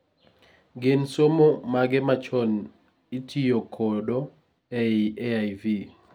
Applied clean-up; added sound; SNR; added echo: none; none; none; none.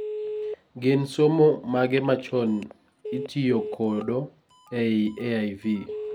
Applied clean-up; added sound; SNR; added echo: none; Telephone; 12 dB; none.